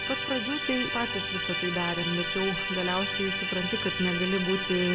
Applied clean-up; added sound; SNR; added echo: none; Musical instrument; 1 dB; none.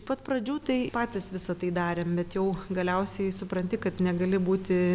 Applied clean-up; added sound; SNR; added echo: none; none; none; none.